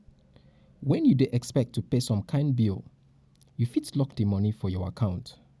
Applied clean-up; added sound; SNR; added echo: none; none; none; none.